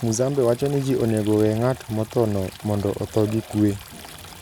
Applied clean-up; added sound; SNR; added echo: none; Stream; 20 dB; none.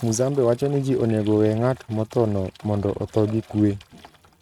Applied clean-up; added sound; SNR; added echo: neural mask model RNNoise.